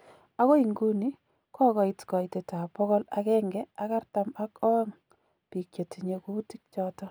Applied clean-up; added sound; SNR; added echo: none; none; none; none.